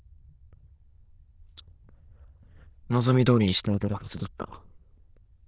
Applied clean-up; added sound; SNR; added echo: neural diffusion model UNIVERSE++.